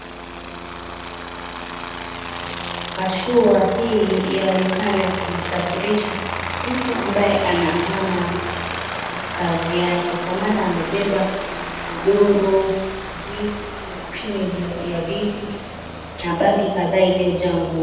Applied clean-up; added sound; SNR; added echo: none; Aircraft; 6 dB; reverberation time 1.1 s.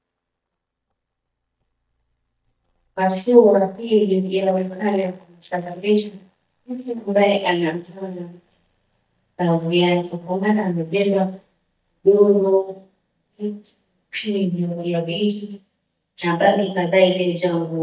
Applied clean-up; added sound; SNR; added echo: neural mask model DeepFilterNet 3.